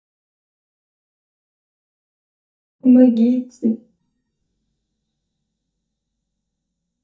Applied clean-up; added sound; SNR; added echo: neural mask model DeepFilterNet 3.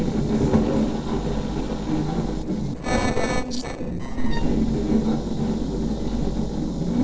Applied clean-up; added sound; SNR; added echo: neural separator model SepFormer DNS4.